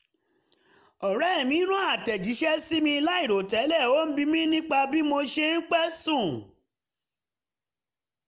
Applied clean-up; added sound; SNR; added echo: none; none; none; none.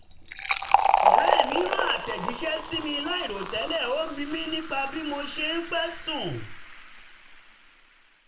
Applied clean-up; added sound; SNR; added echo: none; Fill (with liquid); -3 dB; reverberation time 0.3 s.